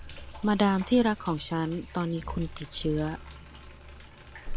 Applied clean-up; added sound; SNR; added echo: none; Sink (filling or washing); 10 dB; none.